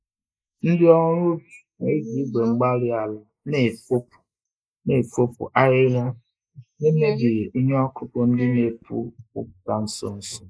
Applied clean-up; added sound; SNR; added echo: neural mask model Resemble Enhance denoiser.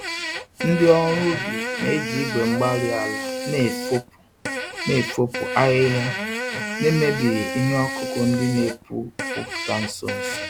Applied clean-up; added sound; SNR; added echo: none; Fart; 5 dB; none.